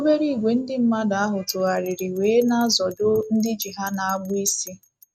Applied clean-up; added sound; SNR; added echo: neural mask model RNNoise.